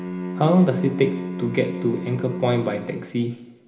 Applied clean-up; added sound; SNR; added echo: none; Bowed string instrument; 8 dB; reverberation time 1.0 s.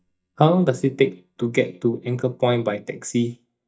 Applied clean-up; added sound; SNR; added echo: neural mask model DeepFilterNet 3.